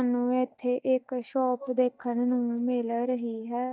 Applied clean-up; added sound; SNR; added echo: neural mask model DeepFilterNet 3.